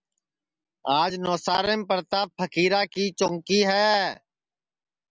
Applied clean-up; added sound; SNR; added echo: none; none; none; none.